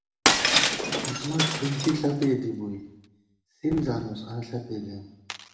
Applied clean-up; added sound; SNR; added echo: none; Shatter; -3 dB; reverberation time 0.8 s.